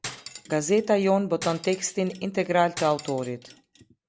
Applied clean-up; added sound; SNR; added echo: none; Cutlery, silverware; 17 dB; none.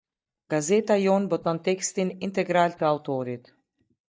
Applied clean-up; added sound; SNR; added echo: neural mask model DeepFilterNet 3.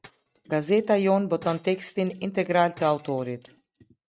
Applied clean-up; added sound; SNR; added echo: neural mask model RNNoise.